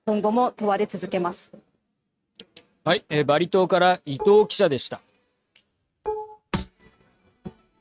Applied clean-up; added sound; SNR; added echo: neural mask model RNNoise.